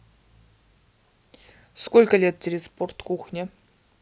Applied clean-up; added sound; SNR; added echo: none; none; none; none.